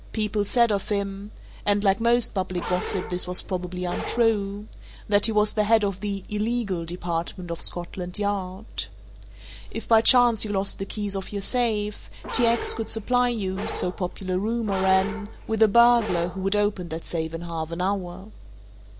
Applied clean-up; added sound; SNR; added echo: none; Bark; 10 dB; none.